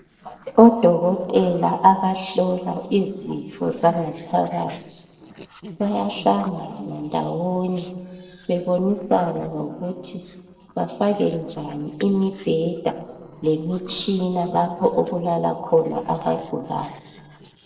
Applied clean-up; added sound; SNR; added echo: neural separator model SepFormer DNS4.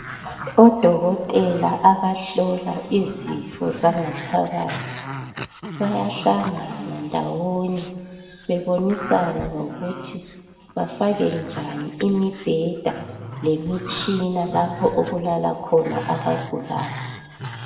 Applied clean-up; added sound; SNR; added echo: none; Growling; 14 dB; reverberation time 1.4 s.